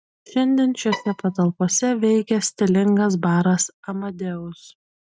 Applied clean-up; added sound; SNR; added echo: neural mask model RNNoise.